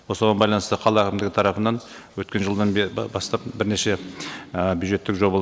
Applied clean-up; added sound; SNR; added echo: none; none; none; none.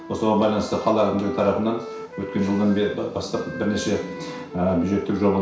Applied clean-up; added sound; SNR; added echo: none; Wind instrument, woodwind instrument; 14 dB; reverberation time 0.6 s.